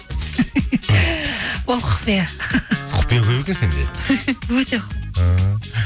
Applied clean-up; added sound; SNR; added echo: none; Electric guitar; 15 dB; none.